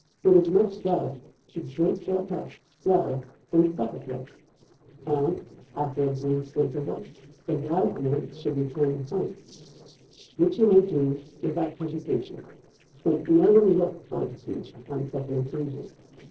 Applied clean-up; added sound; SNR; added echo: neural separator model SepFormer DNS4.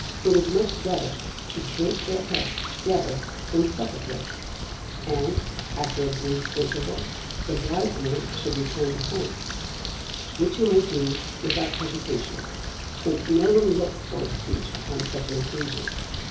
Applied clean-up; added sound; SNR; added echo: none; Bird; 5 dB; reverberation time 0.7 s.